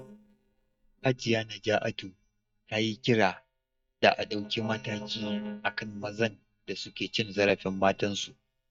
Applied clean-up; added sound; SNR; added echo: neural mask model DeepFilterNet 3.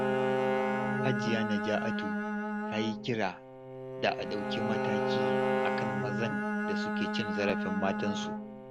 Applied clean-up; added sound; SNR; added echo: none; Bowed string instrument + Bowed string instrument; -4 dB; none.